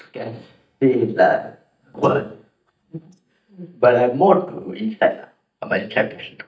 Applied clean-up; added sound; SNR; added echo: neural mask model DeepFilterNet 3.